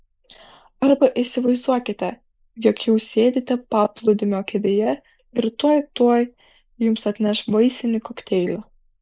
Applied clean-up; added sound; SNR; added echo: neural mask model Resemble Enhance denoiser.